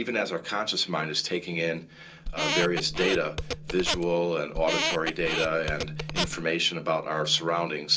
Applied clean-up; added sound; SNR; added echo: none; Squeak; 3 dB; reverberation time 0.2 s.